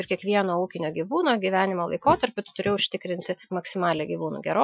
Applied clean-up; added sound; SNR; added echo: classical method Wiener filter.